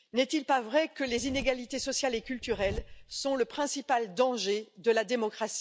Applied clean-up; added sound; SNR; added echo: none; Zipper (clothing); 14 dB; none.